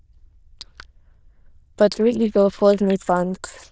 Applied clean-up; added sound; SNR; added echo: neural diffusion model UNIVERSE++.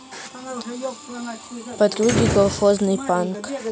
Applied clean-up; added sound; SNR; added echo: none; none; none; none.